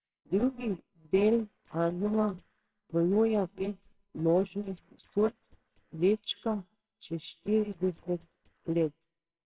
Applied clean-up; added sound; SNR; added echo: neural separator model SepFormer WHAMR!.